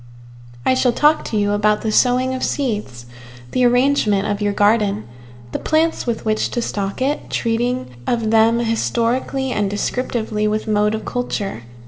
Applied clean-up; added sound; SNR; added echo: none; none; none; reverberation time 1.0 s.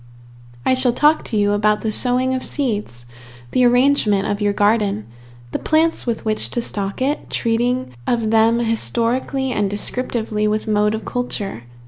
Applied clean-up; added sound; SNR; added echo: none; none; none; none.